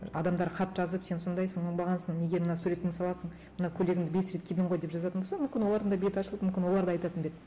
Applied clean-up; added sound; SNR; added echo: none; none; none; none.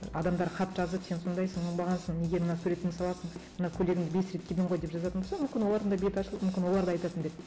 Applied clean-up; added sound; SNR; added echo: none; Drum kit; 16 dB; none.